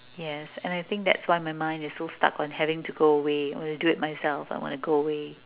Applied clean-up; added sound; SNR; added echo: none; none; none; none.